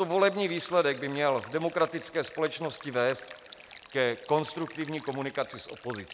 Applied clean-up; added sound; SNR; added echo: none; Stream; 18 dB; none.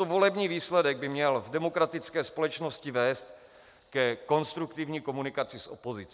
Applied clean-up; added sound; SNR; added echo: none; none; none; none.